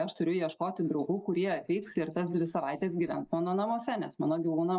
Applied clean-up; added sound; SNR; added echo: neural mask model Resemble Enhance denoiser.